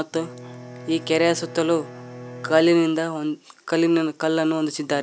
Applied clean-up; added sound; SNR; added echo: none; Bowed string instrument; 18 dB; none.